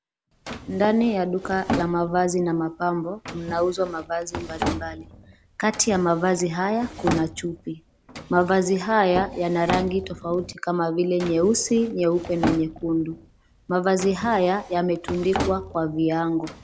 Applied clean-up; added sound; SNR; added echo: none; Drawer open or close; 11 dB; none.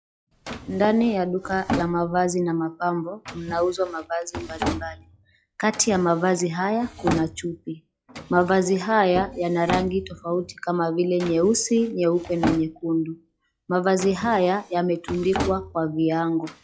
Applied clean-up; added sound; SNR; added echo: classical method log-MMSE.